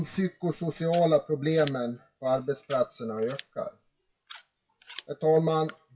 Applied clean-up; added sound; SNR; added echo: classical method WPE with log-MMSE.